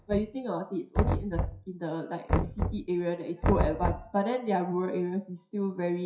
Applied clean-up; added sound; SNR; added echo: classical method WPE with log-MMSE.